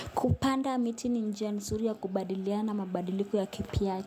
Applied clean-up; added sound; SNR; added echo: none; none; none; none.